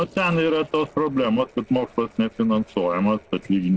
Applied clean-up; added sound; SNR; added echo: neural separator model SepFormer DNS4.